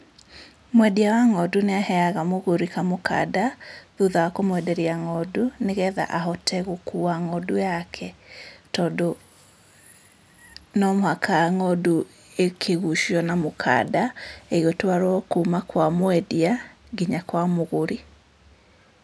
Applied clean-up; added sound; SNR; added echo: none; none; none; none.